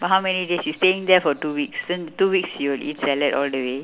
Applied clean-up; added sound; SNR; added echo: none; none; none; none.